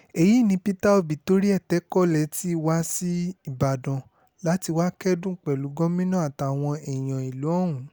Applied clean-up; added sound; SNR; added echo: none; none; none; none.